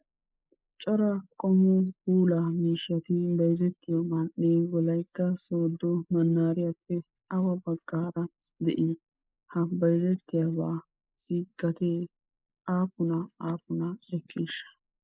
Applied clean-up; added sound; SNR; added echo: neural mask model Resemble Enhance denoiser.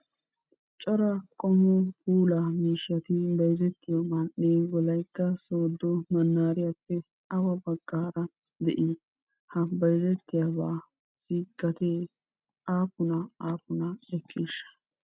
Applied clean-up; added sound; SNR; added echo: none; none; none; none.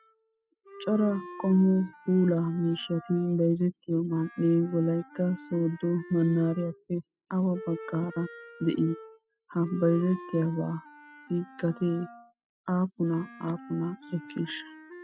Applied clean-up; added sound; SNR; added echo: classical method spectral subtraction.